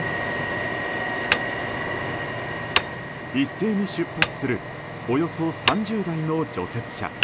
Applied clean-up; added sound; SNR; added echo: none; Hammer; 5 dB; none.